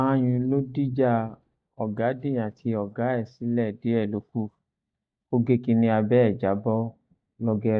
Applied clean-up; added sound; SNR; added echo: neural mask model DeepFilterNet 3.